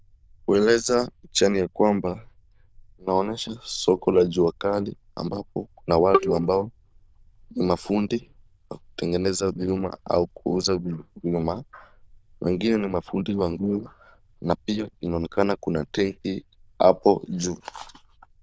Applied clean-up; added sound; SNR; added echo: neural diffusion model UNIVERSE++.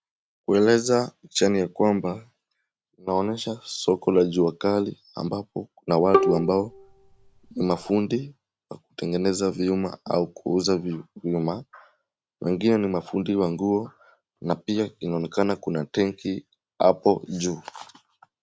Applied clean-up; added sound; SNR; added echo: none; Bowed string instrument; 2 dB; none.